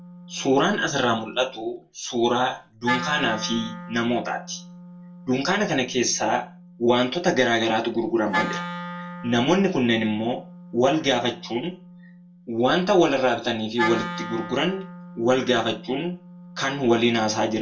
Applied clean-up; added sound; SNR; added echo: none; Wind instrument, woodwind instrument; 12 dB; reverberation time 0.2 s.